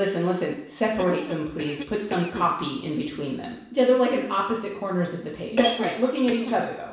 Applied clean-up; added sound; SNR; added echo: none; Cough; 14 dB; reverberation time 0.7 s.